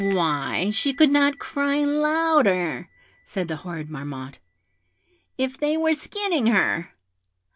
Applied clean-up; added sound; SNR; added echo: none; Door / Bell; 12 dB; none.